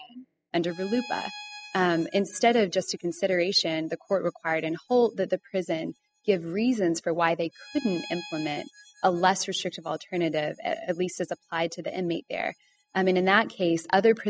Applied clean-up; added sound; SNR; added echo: classical method spectral subtraction.